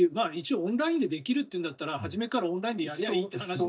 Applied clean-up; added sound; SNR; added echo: neural mask model DeepFilterNet 3.